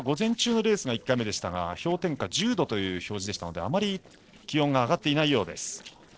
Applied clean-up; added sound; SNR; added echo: neural separator model SepFormer DNS4.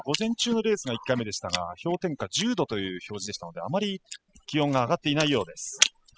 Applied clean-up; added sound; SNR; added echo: classical method spectral subtraction.